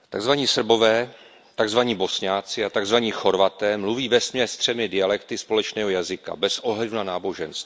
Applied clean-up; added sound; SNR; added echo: none; none; none; none.